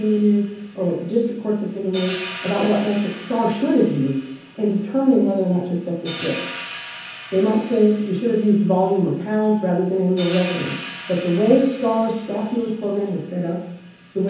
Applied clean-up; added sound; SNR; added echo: none; Hi-hat; 17 dB; reverberation time 0.7 s.